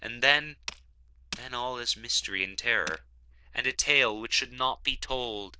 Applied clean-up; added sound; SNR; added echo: neural diffusion model UNIVERSE++.